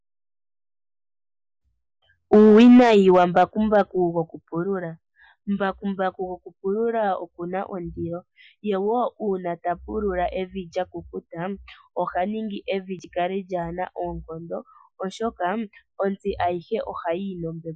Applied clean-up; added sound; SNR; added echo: none; none; none; none.